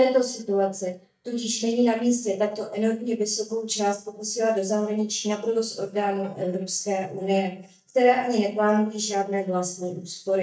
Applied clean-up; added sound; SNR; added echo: neural mask model DeepFilterNet 3.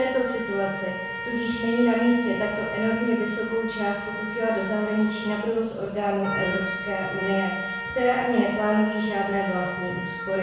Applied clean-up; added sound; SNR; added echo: none; Trumpet; 8 dB; reverberation time 1.0 s.